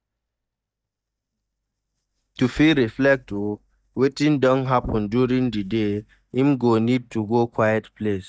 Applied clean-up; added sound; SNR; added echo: neural mask model DeepFilterNet 3.